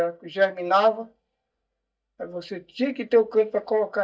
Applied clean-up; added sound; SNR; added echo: neural mask model DeepFilterNet 3.